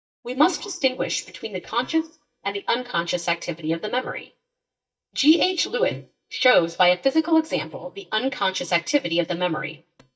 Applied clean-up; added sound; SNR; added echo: neural mask model DeepFilterNet 3.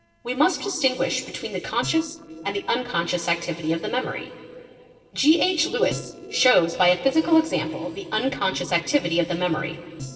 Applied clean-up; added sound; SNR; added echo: neural separator model SepFormer DNS4.